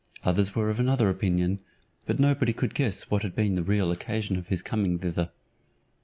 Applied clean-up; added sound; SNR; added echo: none; none; none; none.